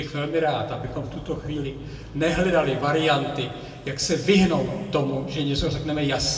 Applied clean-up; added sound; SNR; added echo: none; Bowed string instrument; 18 dB; reverberation time 1.7 s.